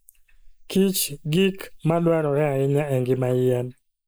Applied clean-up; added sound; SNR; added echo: neural mask model Resemble Enhance denoiser.